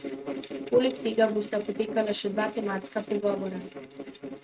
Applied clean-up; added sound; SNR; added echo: neural mask model RNNoise.